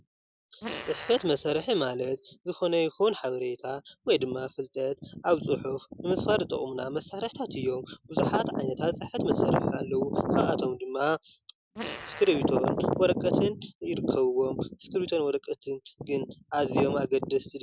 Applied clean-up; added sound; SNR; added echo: none; Fart; 13 dB; none.